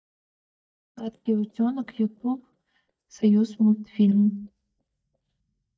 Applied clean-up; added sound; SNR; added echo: neural mask model DeepFilterNet 3.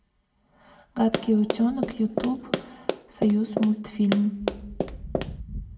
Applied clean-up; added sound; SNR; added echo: none; Run; 5 dB; reverberation time 1.8 s.